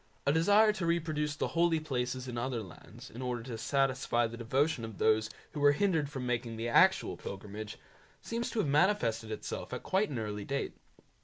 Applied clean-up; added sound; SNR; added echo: none; none; none; none.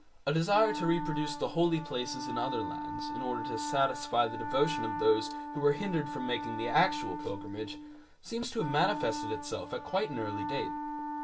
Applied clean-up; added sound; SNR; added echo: none; Wind instrument, woodwind instrument; 6 dB; reverberation time 0.2 s.